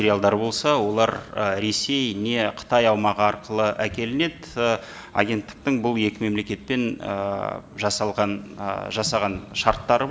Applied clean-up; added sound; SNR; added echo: none; none; none; none.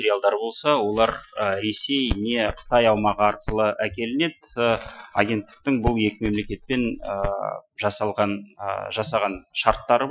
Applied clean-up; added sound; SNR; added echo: classical method Wiener filter.